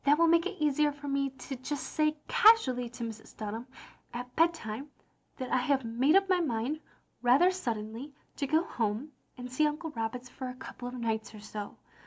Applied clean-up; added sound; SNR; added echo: none; none; none; none.